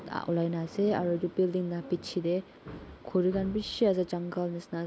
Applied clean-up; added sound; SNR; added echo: none; none; none; none.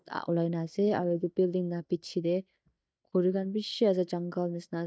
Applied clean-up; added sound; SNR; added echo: neural mask model DeepFilterNet 3.